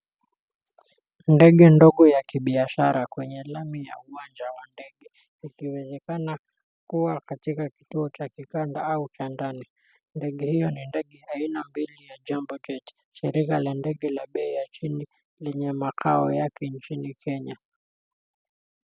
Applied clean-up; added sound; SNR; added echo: none; none; none; none.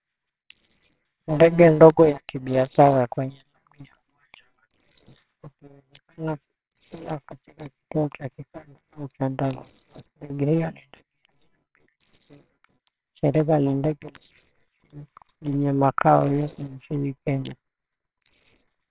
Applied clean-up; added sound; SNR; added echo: neural separator model SepFormer WHAMR!.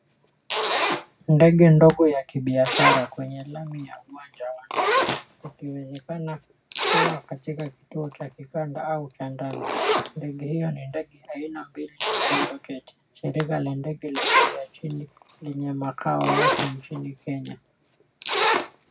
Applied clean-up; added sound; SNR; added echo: none; Zipper (clothing); 3 dB; reverberation time 0.4 s.